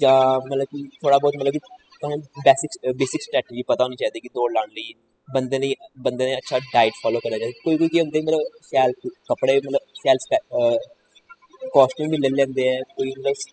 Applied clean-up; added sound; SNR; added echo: classical method spectral subtraction.